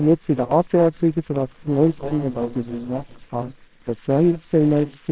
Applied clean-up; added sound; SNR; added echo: neural separator model SepFormer WHAMR!.